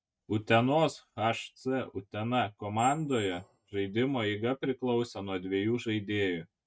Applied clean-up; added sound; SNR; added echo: neural mask model RNNoise.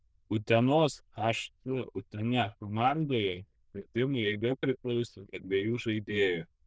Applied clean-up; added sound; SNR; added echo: neural diffusion model UNIVERSE++.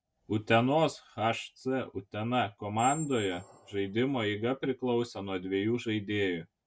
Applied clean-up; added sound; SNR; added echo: none; Squeak; 15 dB; none.